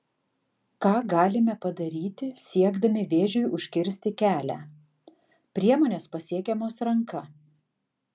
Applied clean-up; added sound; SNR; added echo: none; none; none; none.